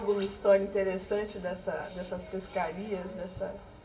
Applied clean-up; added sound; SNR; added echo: none; none; none; reverberation time 2.1 s.